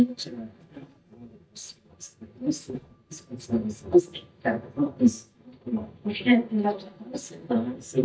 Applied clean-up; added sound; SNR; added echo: neural mask model DeepFilterNet 3.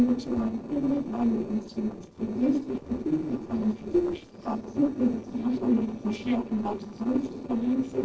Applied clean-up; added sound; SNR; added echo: neural separator model SepFormer DNS4.